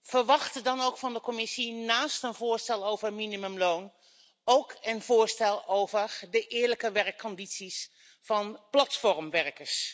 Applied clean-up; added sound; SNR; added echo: none; none; none; none.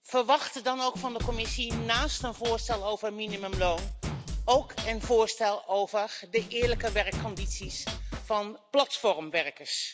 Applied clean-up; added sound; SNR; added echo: none; Drum kit; 5 dB; none.